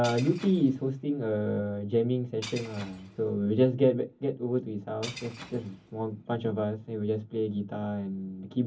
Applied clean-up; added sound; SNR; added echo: none; Shatter / Crushing; 19 dB; reverberation time 0.3 s.